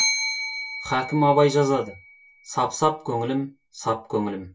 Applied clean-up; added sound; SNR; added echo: none; Bell; 8 dB; reverberation time 0.1 s.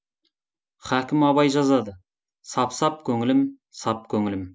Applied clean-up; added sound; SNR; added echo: none; none; none; none.